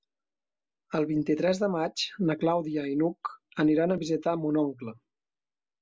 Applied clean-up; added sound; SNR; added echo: none; none; none; none.